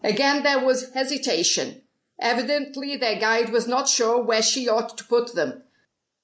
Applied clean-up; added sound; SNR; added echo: neural mask model Resemble Enhance denoiser.